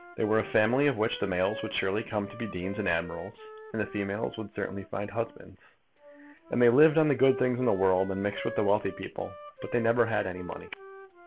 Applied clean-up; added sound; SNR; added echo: none; Wind instrument, woodwind instrument; 16 dB; none.